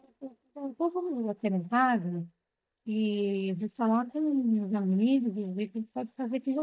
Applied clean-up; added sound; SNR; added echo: neural mask model DeepFilterNet 3.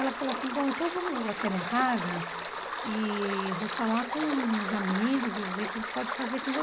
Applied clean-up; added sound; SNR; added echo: none; Stream; 4 dB; none.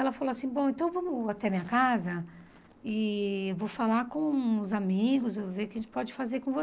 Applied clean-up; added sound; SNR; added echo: none; none; none; none.